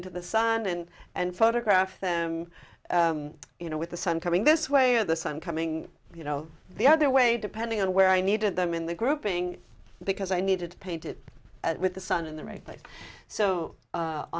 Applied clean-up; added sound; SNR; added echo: none; none; none; none.